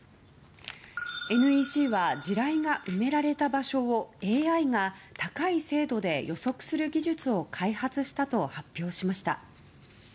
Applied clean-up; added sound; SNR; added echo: none; none; none; none.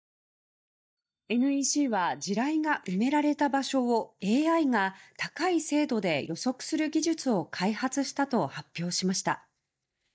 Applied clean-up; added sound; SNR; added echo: neural mask model DeepFilterNet 3.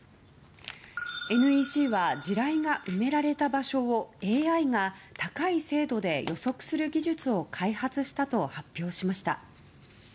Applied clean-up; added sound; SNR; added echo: none; Explosion; 18 dB; none.